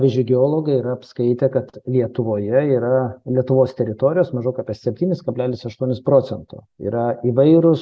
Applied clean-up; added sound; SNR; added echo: none; none; none; none.